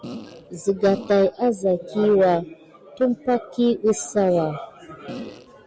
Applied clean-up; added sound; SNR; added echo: none; Fart; 14 dB; none.